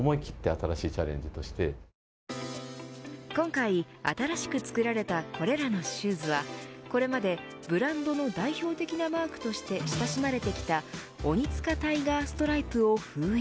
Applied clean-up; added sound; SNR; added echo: none; none; none; none.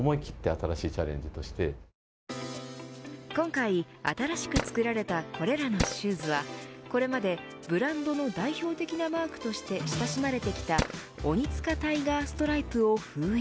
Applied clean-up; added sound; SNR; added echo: none; Tools; 2 dB; none.